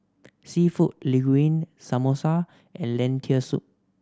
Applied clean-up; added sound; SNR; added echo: none; none; none; none.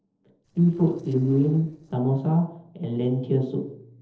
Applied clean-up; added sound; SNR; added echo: neural separator model SepFormer DNS4.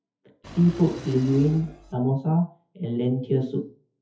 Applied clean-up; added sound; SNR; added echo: classical method WPE with log-MMSE.